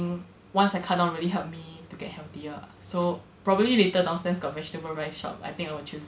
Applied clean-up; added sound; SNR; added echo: none; none; none; none.